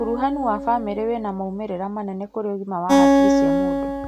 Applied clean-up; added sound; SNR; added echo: none; Acoustic guitar; -4 dB; none.